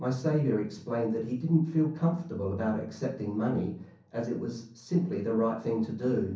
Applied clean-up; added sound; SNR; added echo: none; none; none; reverberation time 0.6 s.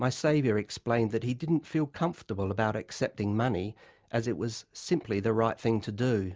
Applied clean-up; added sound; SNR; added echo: none; none; none; none.